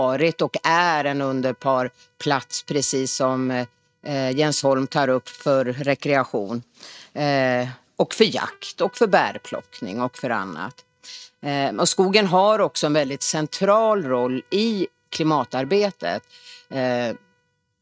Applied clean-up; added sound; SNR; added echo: neural mask model RNNoise.